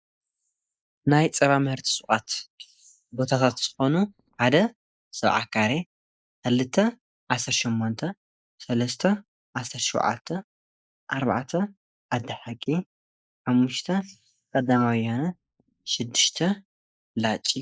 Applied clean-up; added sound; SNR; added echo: neural mask model Resemble Enhance denoiser.